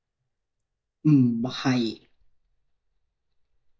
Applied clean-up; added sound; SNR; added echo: neural mask model DeepFilterNet 3.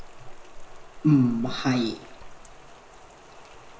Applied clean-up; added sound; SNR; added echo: none; Rain; 13 dB; reverberation time 0.5 s.